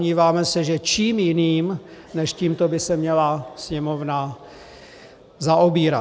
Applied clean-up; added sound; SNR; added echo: none; none; none; none.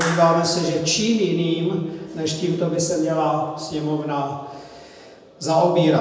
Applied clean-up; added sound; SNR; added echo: none; Clapping; 15 dB; reverberation time 1.0 s.